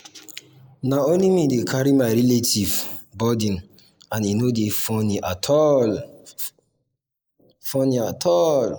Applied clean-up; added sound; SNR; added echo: neural mask model Resemble Enhance denoiser.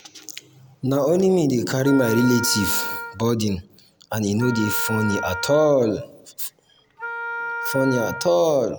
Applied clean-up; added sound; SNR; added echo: none; Wind instrument, woodwind instrument; 10 dB; none.